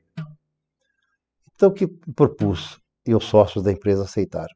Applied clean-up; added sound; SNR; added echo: classical method spectral subtraction.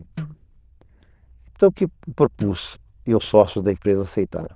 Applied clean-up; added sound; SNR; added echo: neural diffusion model UNIVERSE++.